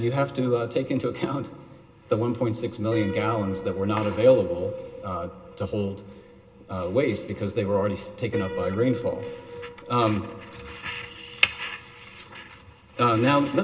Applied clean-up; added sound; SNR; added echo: none; Piano; 15 dB; reverberation time 0.2 s.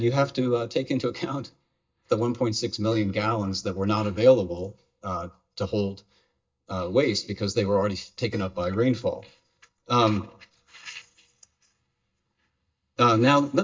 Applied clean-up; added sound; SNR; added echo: neural mask model DeepFilterNet 3.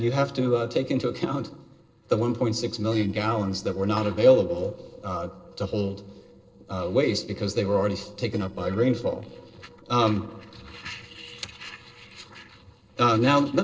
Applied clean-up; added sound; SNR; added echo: neural separator model SepFormer DNS4.